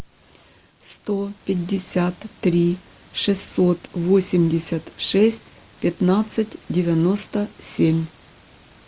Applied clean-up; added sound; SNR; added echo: none; none; none; none.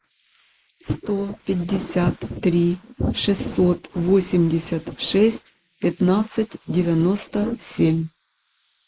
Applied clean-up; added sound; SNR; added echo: neural mask model Resemble Enhance denoiser.